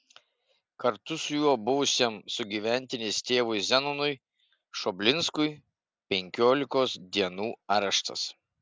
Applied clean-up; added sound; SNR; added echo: none; none; none; none.